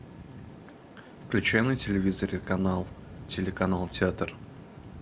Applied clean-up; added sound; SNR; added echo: none; Boat, Water vehicle; 16 dB; none.